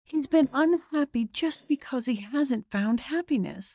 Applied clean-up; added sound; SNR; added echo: neural mask model DeepFilterNet 3.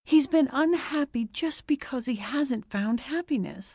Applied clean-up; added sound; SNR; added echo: none; none; none; none.